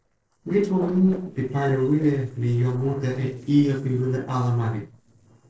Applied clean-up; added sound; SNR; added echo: neural separator model SepFormer DNS4.